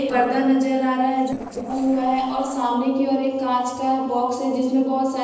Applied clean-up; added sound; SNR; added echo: neural separator model SepFormer DNS4.